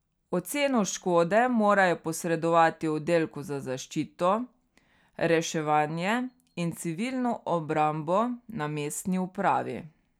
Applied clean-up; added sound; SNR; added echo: none; none; none; none.